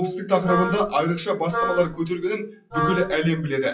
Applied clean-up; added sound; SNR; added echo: classical method WPE with log-MMSE.